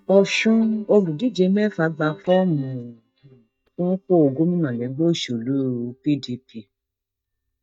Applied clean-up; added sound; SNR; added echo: neural mask model DeepFilterNet 3.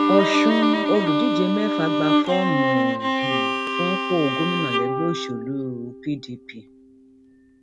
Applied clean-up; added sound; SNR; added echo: none; Bowed string instrument; -2 dB; none.